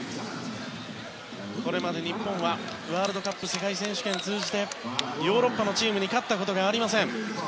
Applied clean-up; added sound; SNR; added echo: none; none; none; none.